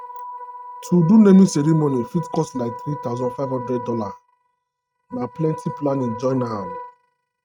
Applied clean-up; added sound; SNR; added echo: neural mask model RNNoise.